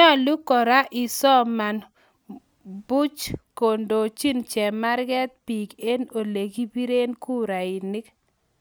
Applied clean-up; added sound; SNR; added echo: none; none; none; none.